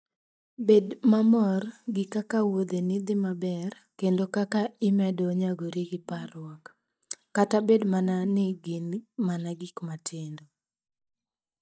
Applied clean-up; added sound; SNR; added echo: neural mask model DeepFilterNet 3.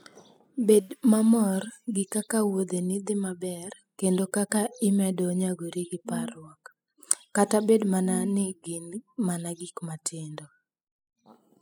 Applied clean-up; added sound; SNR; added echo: classical method spectral subtraction.